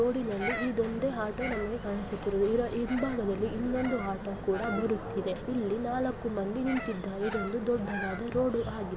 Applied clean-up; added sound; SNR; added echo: none; Bird vocalization, bird call, bird song; 12 dB; none.